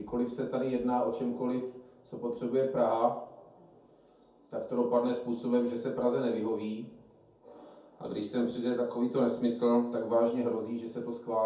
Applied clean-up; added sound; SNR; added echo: none; none; none; reverberation time 0.6 s.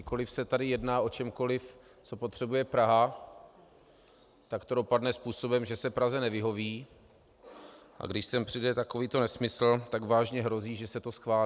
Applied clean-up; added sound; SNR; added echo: none; none; none; none.